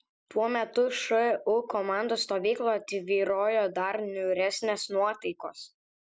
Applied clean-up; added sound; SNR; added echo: none; none; none; none.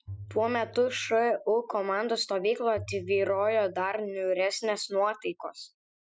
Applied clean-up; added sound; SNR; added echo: classical method Wiener filter.